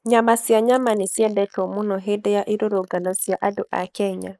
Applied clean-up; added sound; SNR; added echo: neural mask model Resemble Enhance denoiser.